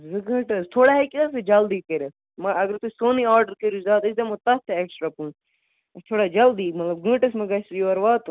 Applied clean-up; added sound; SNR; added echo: none; none; none; none.